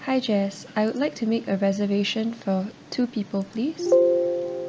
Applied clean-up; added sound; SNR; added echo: none; none; none; none.